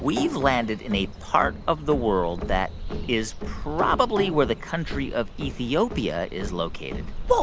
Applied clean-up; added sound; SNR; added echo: none; none; none; none.